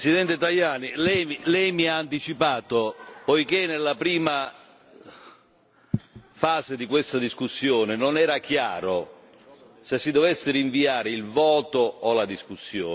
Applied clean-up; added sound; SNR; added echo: none; none; none; none.